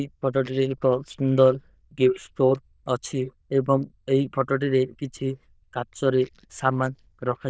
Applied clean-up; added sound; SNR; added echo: neural diffusion model UNIVERSE++.